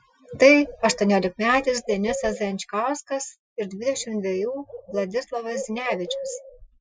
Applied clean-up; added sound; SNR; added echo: classical method Wiener filter.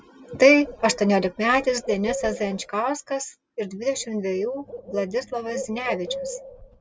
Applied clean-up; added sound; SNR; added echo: none; Bird; 13 dB; none.